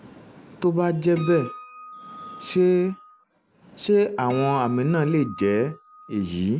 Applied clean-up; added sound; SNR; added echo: none; Acoustic guitar; 16 dB; none.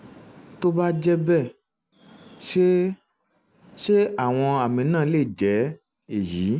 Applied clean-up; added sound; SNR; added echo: none; none; none; none.